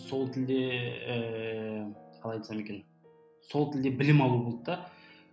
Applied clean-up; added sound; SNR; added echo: none; none; none; none.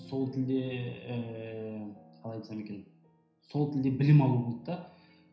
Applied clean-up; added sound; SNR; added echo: none; none; none; reverberation time 0.5 s.